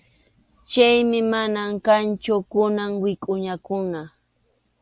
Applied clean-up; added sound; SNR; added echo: none; none; none; none.